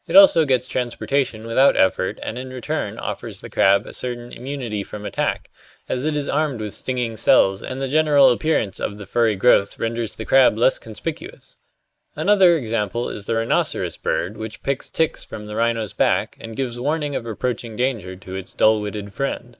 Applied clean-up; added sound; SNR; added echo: neural mask model Resemble Enhance denoiser.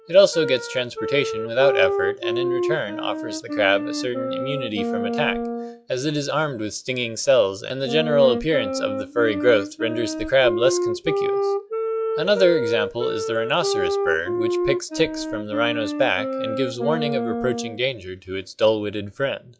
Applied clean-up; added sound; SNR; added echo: classical method log-MMSE.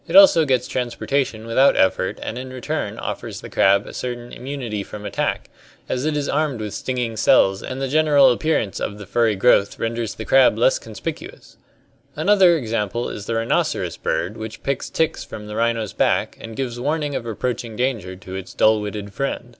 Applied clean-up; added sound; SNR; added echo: none; none; none; none.